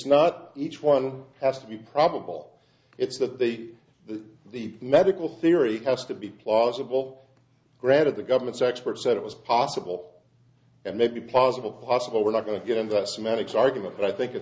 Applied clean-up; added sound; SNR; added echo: none; none; none; none.